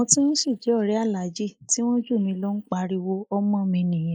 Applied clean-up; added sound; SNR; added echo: neural mask model Resemble Enhance denoiser.